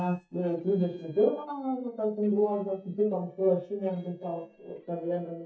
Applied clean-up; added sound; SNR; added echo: neural mask model DeepFilterNet 3.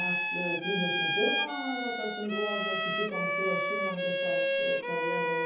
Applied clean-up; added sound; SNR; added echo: none; Bowed string instrument; -5 dB; reverberation time 0.7 s.